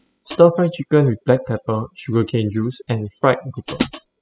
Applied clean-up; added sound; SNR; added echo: classical method spectral subtraction.